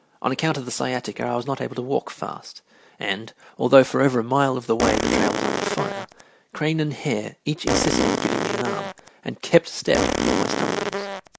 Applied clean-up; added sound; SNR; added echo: none; Fart; -1 dB; none.